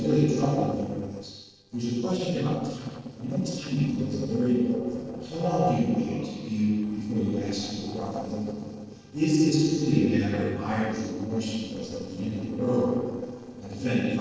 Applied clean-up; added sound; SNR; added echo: neural separator model SepFormer DNS4.